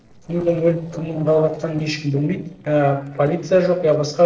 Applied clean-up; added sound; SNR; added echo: neural separator model SepFormer DNS4.